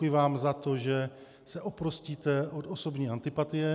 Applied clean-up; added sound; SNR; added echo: none; none; none; none.